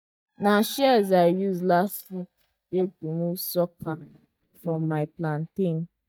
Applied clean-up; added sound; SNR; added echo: neural mask model DeepFilterNet 3.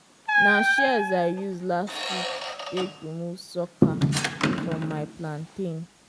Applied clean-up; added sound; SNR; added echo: none; Squeak; -3 dB; none.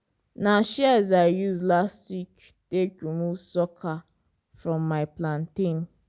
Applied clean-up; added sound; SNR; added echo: none; none; none; none.